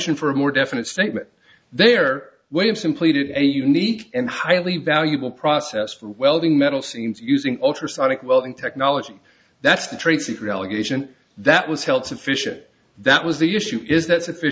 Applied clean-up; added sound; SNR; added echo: none; none; none; none.